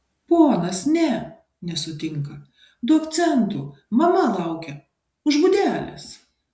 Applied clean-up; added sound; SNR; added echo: none; none; none; none.